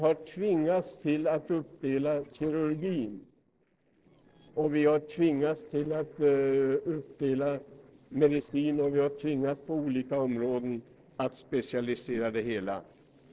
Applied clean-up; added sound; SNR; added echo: neural separator model SepFormer DNS4.